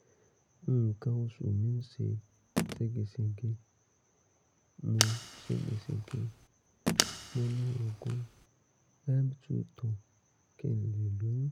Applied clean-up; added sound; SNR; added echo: none; Telephone + Fire; 3 dB; none.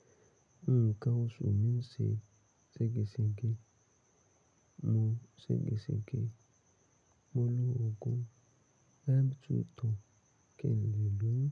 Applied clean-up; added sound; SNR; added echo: none; none; none; none.